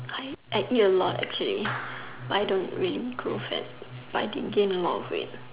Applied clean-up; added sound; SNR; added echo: none; Clapping; 14 dB; none.